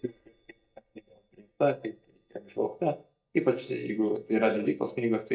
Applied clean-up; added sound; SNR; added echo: neural mask model DeepFilterNet 3.